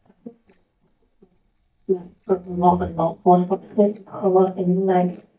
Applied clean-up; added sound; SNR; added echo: neural mask model DeepFilterNet 3.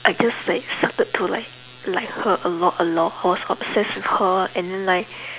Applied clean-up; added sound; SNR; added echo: none; none; none; none.